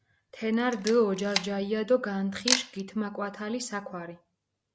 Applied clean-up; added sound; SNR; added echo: none; Camera; 6 dB; none.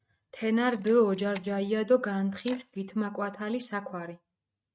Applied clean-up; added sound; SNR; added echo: neural mask model RNNoise.